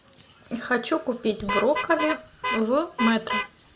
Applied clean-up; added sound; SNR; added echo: none; Vehicle horn, car horn, honking; 6 dB; none.